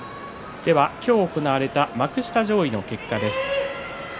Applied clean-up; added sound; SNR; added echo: none; none; none; none.